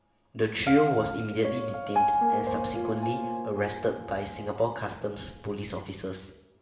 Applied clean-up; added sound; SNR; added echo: none; Piano; 2 dB; reverberation time 0.8 s.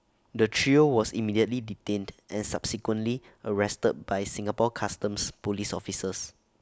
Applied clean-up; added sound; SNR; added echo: none; none; none; none.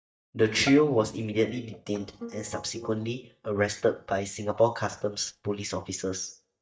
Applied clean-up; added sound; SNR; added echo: neural mask model DeepFilterNet 3.